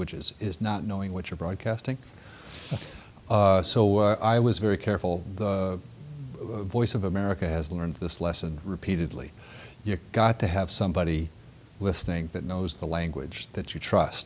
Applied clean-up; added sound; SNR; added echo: none; none; none; none.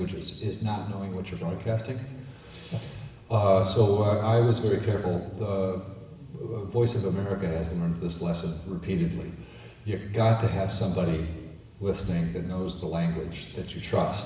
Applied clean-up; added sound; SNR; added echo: none; none; none; reverberation time 1.1 s.